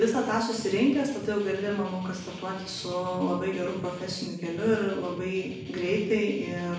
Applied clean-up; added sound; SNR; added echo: none; Guitar; 16 dB; reverberation time 0.7 s.